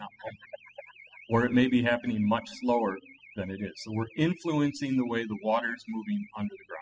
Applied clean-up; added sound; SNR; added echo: classical method spectral subtraction.